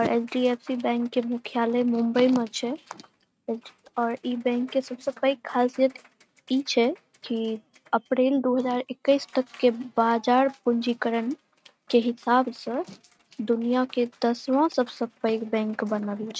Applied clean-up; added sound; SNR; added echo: neural mask model RNNoise.